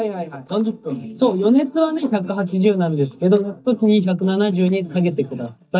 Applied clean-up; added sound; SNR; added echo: neural mask model DeepFilterNet 3.